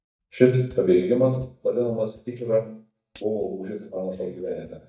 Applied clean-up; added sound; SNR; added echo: neural mask model DeepFilterNet 3.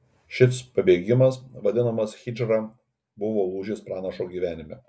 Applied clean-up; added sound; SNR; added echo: none; none; none; none.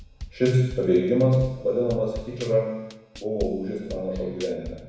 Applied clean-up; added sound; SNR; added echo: none; Drum kit; 15 dB; reverberation time 1.1 s.